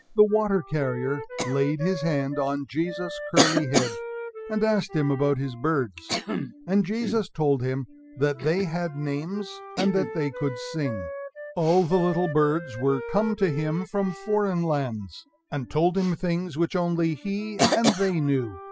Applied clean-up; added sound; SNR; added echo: classical method spectral subtraction.